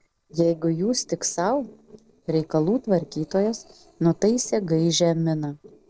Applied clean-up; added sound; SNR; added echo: neural separator model SepFormer DNS4.